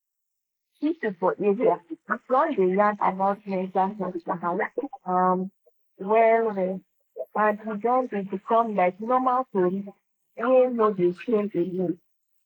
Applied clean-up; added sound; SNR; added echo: neural mask model Resemble Enhance denoiser.